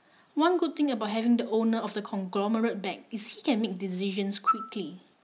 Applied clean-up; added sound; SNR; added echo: none; none; none; none.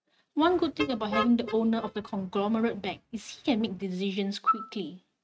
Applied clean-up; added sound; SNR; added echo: neural mask model RNNoise.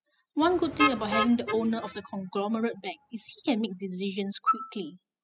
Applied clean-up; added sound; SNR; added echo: classical method spectral subtraction.